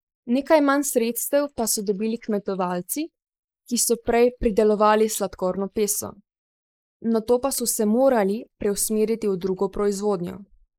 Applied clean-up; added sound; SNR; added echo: neural mask model Resemble Enhance denoiser.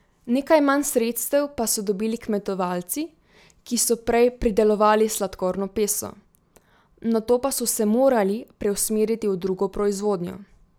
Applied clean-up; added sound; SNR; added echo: none; none; none; none.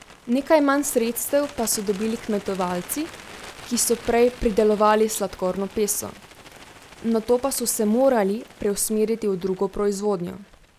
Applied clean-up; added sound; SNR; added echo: none; Bird; 18 dB; none.